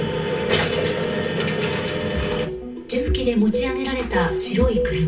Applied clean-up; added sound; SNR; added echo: none; none; none; reverberation time 0.3 s.